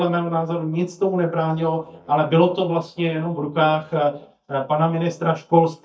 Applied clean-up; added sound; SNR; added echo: neural mask model DeepFilterNet 3.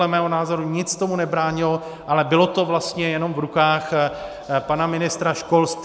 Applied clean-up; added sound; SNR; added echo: none; none; none; none.